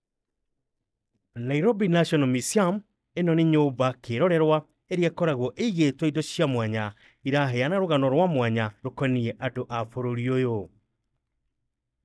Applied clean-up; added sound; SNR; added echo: neural mask model DeepFilterNet 3.